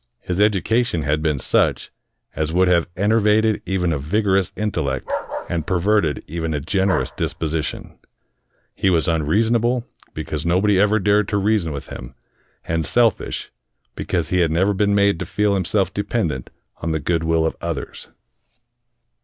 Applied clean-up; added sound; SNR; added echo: none; Bark; 11 dB; none.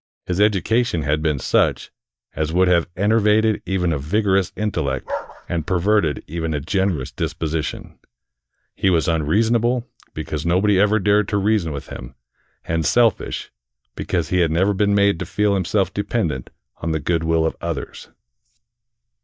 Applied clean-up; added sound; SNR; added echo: neural mask model DeepFilterNet 3.